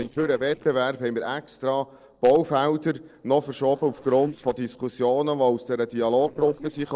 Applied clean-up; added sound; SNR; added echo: neural separator model SepFormer DNS4.